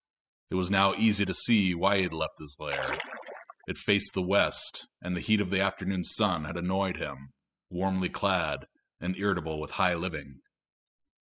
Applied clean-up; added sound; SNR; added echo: classical method spectral subtraction.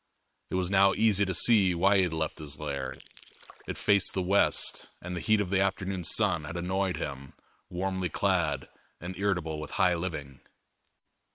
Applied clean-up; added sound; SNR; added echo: neural separator model SepFormer WHAM!.